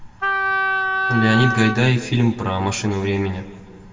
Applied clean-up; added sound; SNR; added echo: none; Wind instrument, woodwind instrument; 1 dB; reverberation time 1.5 s.